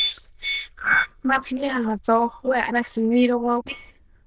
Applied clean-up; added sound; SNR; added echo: neural diffusion model UNIVERSE++.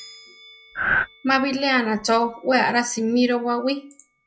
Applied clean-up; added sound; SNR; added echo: classical method log-MMSE.